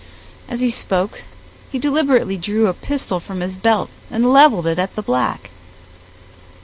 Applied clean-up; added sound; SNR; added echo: none; none; none; none.